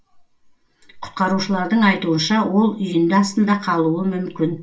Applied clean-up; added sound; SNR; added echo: none; none; none; reverberation time 0.2 s.